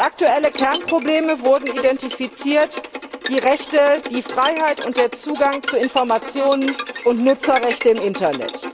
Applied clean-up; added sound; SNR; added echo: none; Bowed string instrument; 10 dB; none.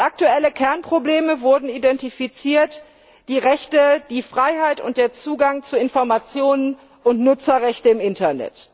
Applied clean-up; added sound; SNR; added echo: none; none; none; none.